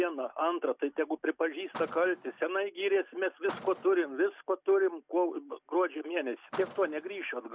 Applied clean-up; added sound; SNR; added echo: none; Car; 18 dB; none.